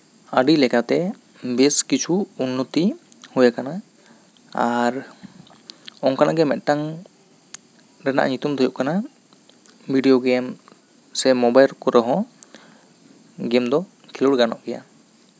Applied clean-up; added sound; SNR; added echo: none; none; none; none.